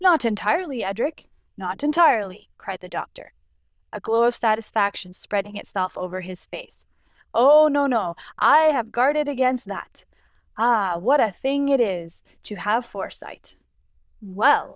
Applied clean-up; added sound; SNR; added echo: neural diffusion model UNIVERSE++.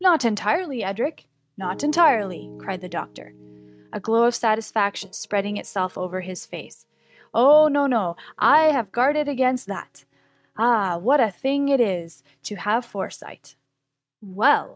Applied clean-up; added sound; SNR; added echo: neural mask model RNNoise.